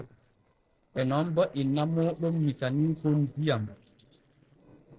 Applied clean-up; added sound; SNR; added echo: neural separator model SepFormer DNS4.